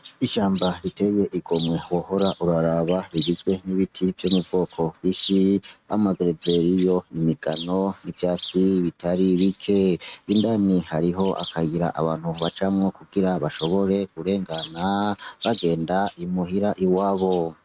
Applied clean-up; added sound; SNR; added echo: neural mask model RNNoise.